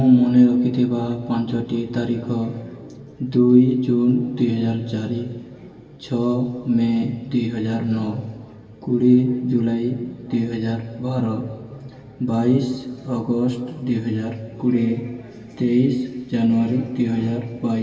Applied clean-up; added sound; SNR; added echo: none; none; none; reverberation time 1.9 s.